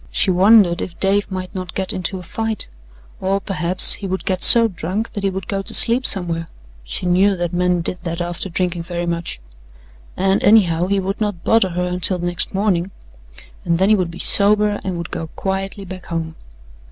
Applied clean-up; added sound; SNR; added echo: none; none; none; none.